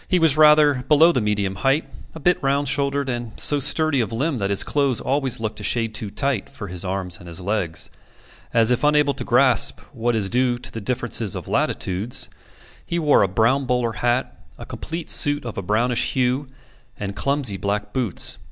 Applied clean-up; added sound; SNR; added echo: none; none; none; none.